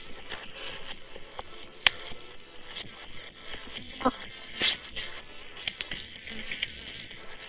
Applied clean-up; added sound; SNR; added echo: neural separator model SepFormer WHAM!.